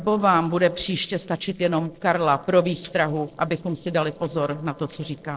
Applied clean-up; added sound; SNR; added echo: neural separator model SepFormer DNS4.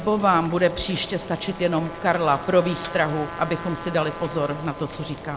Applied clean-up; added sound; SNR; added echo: none; Boiling + Trumpet; 12 dB; none.